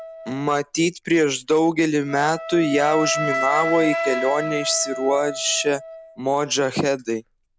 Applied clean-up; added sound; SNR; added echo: none; Wind instrument, woodwind instrument; 7 dB; none.